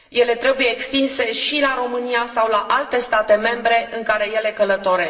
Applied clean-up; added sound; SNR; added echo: none; none; none; reverberation time 2.1 s.